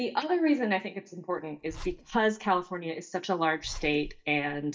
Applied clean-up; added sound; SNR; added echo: neural mask model DeepFilterNet 3.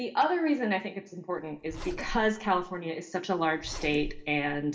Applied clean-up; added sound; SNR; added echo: none; Zipper (clothing); 11 dB; reverberation time 0.6 s.